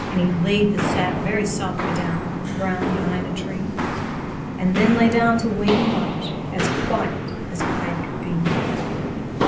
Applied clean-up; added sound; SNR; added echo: none; Walk, footsteps; 1 dB; reverberation time 0.6 s.